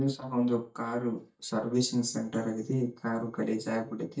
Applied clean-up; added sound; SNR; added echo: neural mask model DeepFilterNet 3.